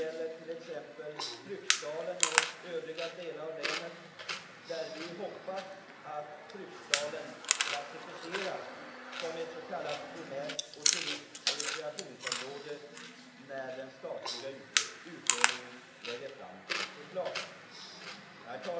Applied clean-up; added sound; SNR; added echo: none; Chewing, mastication; -5 dB; reverberation time 0.8 s.